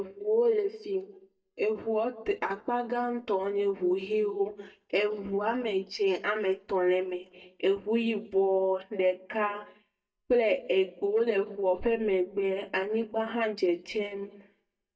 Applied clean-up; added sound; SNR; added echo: neural mask model DeepFilterNet 3.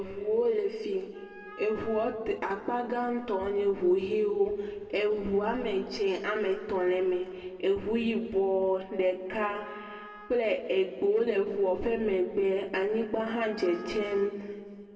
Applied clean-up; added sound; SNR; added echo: none; Wind instrument, woodwind instrument; 20 dB; reverberation time 1.9 s.